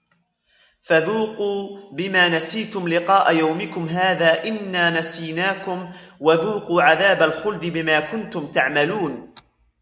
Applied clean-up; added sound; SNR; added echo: none; none; none; none.